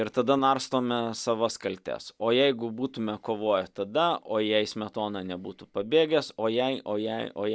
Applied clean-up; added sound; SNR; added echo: none; none; none; none.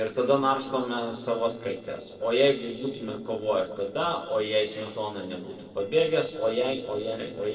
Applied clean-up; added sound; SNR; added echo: neural separator model SepFormer DNS4.